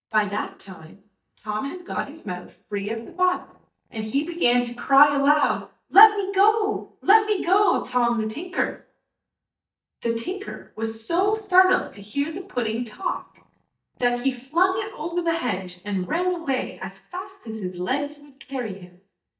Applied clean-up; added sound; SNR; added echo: neural mask model DeepFilterNet 3.